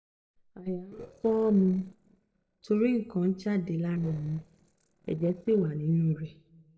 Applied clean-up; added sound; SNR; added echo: neural separator model SepFormer DNS4.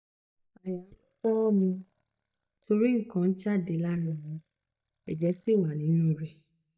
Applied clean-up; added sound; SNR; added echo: neural mask model DeepFilterNet 3.